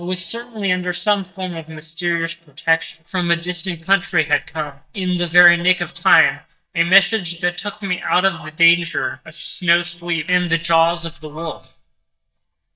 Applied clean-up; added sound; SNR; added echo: neural mask model DeepFilterNet 3.